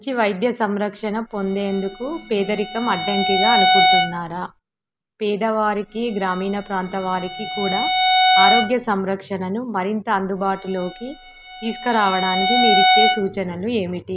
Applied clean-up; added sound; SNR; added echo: none; Bowed string instrument; -2 dB; none.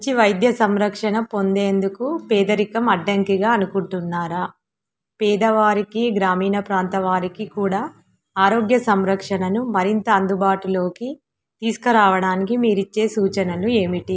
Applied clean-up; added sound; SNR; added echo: none; none; none; none.